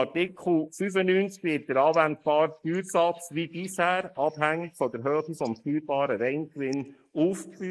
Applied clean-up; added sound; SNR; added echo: neural mask model Resemble Enhance denoiser.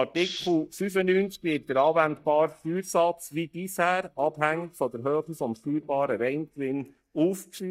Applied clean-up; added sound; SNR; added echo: neural mask model DeepFilterNet 3.